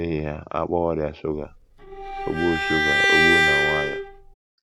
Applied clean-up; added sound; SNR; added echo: none; Bowed string instrument; -5 dB; none.